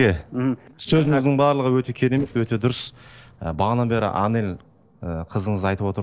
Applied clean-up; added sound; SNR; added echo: neural separator model SepFormer DNS4.